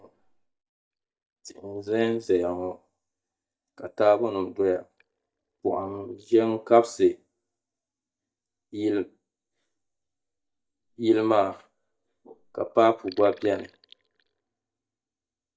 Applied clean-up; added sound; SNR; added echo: neural mask model DeepFilterNet 3.